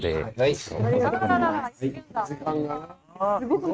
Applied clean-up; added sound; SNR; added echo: neural mask model RNNoise.